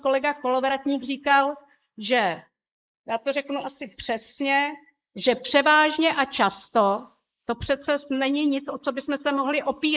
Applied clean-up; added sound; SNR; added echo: neural mask model Resemble Enhance denoiser.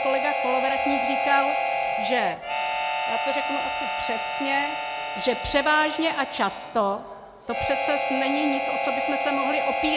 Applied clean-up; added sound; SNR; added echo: none; Harmonica; 0 dB; none.